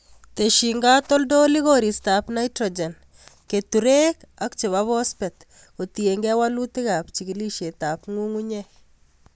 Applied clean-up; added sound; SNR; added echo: none; none; none; none.